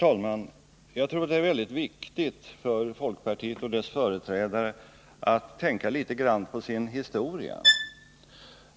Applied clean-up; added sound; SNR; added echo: none; Bowed string instrument; -3 dB; none.